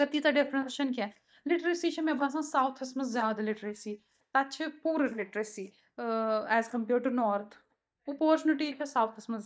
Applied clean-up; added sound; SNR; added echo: neural mask model DeepFilterNet 3.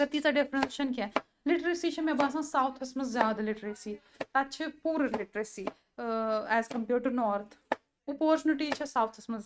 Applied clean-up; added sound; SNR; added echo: neural mask model RNNoise.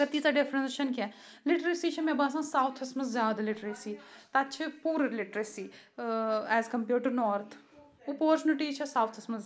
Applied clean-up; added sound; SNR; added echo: none; none; none; none.